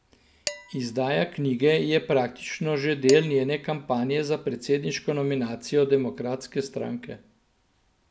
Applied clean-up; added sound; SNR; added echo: none; Dishes, pots, and pans; 16 dB; none.